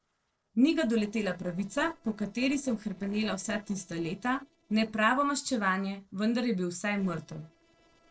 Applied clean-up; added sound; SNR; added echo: neural separator model SepFormer DNS4.